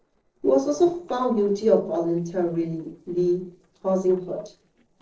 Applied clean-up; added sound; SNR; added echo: neural separator model SepFormer DNS4.